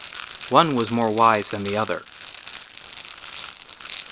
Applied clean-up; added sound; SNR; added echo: none; Rattle; 12 dB; none.